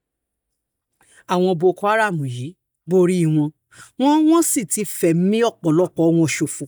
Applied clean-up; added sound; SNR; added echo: neural mask model DeepFilterNet 3.